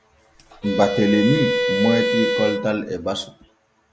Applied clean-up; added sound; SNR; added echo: none; Bowed string instrument; 1 dB; none.